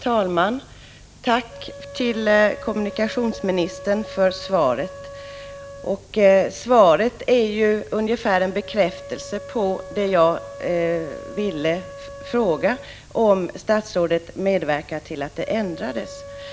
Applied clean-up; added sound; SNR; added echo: none; Wind instrument, woodwind instrument; 18 dB; none.